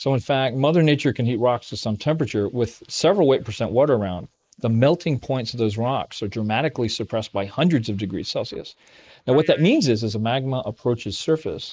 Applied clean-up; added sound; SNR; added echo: neural mask model Resemble Enhance denoiser.